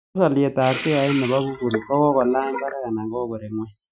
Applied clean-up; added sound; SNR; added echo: classical method Wiener filter.